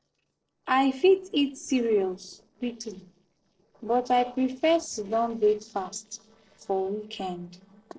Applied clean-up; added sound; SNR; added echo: neural separator model SepFormer DNS4.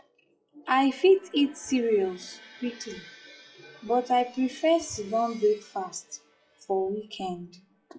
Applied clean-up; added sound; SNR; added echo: classical method WPE with log-MMSE.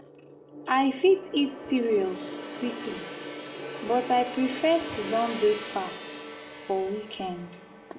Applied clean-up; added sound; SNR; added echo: none; Gong; 10 dB; reverberation time 0.9 s.